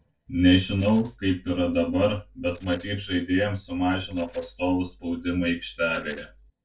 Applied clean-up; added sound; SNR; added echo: neural separator model SepFormer DNS4.